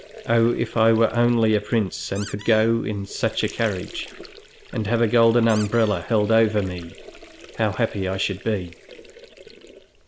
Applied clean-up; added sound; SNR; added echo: none; Sink (filling or washing) / Water + Squeak; 19 dB; none.